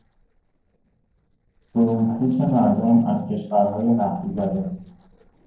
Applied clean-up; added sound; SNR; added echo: neural separator model SepFormer DNS4.